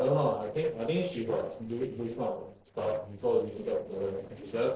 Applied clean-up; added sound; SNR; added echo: neural separator model SepFormer DNS4.